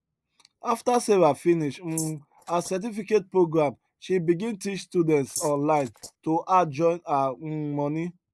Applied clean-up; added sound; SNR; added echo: neural mask model Resemble Enhance denoiser.